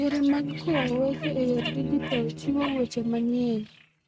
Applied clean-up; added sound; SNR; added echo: neural mask model RNNoise.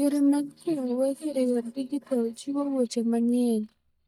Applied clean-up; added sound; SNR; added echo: neural mask model DeepFilterNet 3.